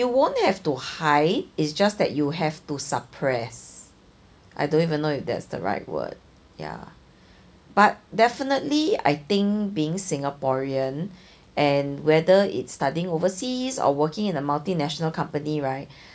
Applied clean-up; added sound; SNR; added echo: none; none; none; none.